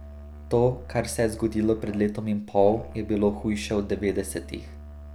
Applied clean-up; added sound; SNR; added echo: none; Musical instrument; 15 dB; none.